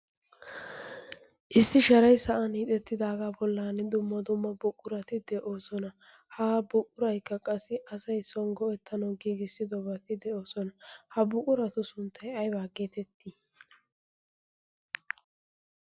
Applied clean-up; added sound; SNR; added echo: none; none; none; none.